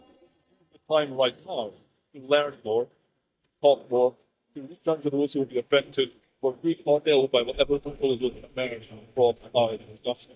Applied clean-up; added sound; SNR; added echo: neural mask model DeepFilterNet 3.